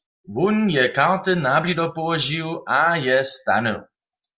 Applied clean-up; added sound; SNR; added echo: none; none; none; none.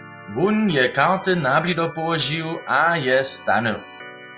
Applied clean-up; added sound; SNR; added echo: none; Organ; 18 dB; none.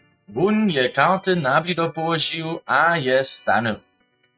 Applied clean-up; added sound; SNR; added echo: neural mask model RNNoise.